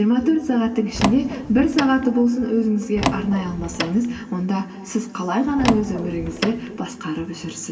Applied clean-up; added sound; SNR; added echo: none; Door; 6 dB; reverberation time 2.4 s.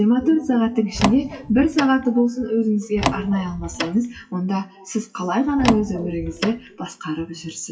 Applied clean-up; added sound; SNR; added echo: classical method WPE with log-MMSE.